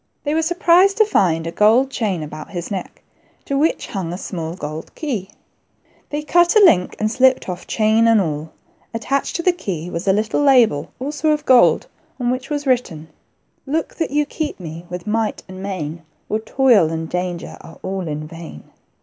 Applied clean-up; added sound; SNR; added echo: none; none; none; none.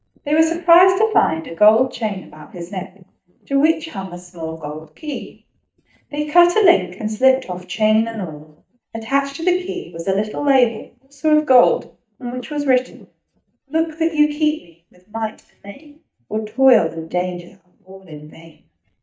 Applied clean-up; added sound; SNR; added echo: neural mask model DeepFilterNet 3.